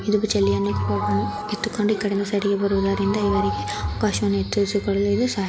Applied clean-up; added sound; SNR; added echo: none; Sliding door / Doorbell; 10 dB; none.